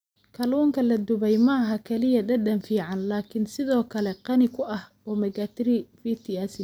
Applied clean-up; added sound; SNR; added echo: none; none; none; none.